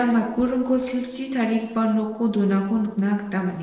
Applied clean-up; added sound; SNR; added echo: neural separator model SepFormer DNS4.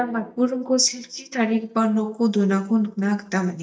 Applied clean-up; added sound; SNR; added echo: neural mask model DeepFilterNet 3.